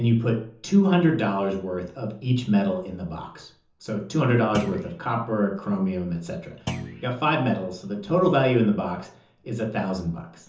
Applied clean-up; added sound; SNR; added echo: none; Thump, thud; 9 dB; reverberation time 0.6 s.